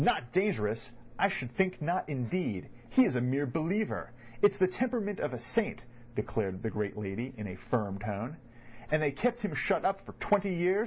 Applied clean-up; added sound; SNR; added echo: none; none; none; none.